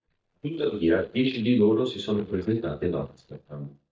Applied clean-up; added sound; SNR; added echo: neural mask model DeepFilterNet 3.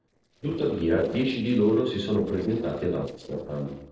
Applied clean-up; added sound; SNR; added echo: neural separator model SepFormer DNS4.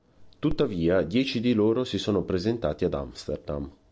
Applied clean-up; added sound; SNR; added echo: none; none; none; none.